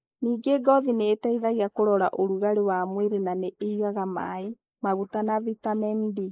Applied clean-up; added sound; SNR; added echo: neural mask model Resemble Enhance denoiser.